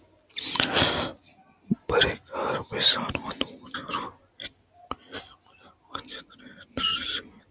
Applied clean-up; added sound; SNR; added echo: none; none; none; none.